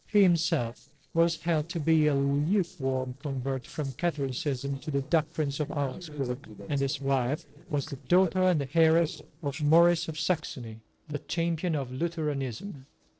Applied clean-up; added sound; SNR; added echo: neural separator model SepFormer DNS4.